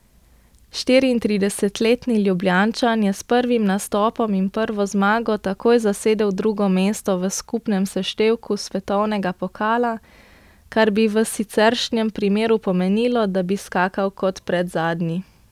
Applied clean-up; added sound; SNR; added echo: none; none; none; none.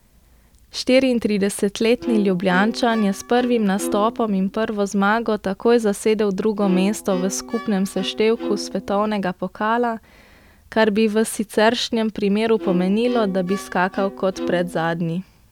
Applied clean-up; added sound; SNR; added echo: none; Bowed string instrument; 11 dB; none.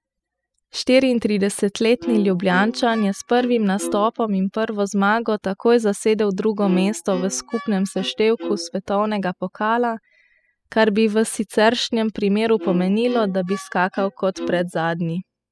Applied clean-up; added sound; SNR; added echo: classical method spectral subtraction.